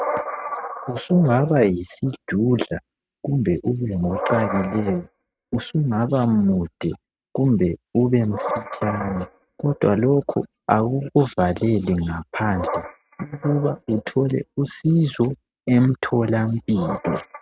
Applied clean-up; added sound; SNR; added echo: neural mask model RNNoise.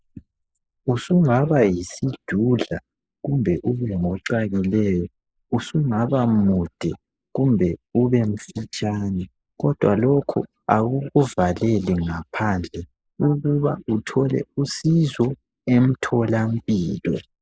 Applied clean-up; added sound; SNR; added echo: neural mask model Resemble Enhance denoiser.